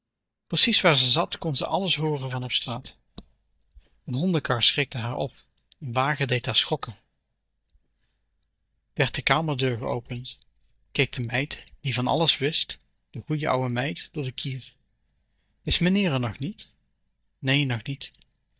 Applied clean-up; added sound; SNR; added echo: neural mask model DeepFilterNet 3.